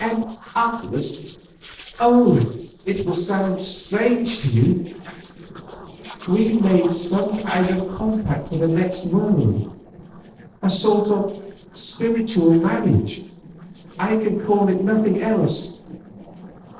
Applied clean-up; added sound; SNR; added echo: neural separator model SepFormer DNS4.